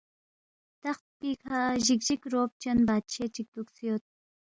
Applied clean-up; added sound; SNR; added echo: none; none; none; none.